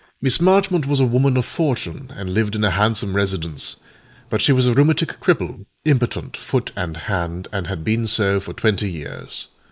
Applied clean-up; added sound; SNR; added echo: neural mask model Resemble Enhance denoiser.